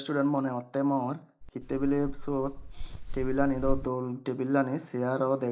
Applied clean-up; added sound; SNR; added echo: neural mask model DeepFilterNet 3.